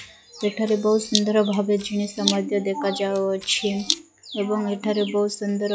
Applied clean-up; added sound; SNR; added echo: classical method log-MMSE.